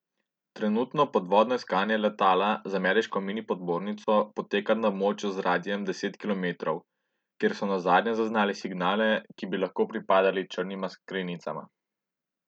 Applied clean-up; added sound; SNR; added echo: none; none; none; none.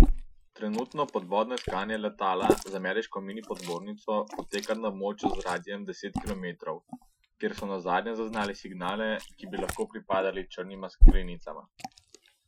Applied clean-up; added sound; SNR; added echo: classical method Wiener filter.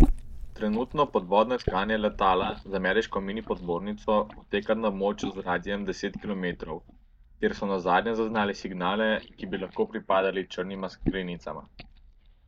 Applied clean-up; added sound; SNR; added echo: neural mask model DeepFilterNet 3.